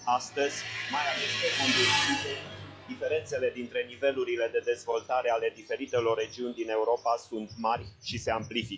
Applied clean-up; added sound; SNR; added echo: classical method log-MMSE.